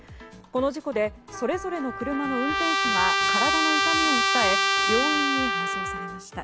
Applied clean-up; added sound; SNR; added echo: none; Trumpet; -4 dB; none.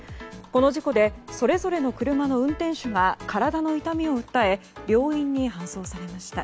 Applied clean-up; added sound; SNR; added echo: none; none; none; none.